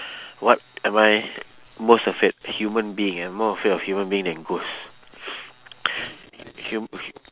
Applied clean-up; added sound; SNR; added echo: none; none; none; none.